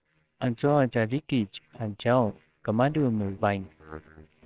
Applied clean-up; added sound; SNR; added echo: neural separator model SepFormer WHAMR!.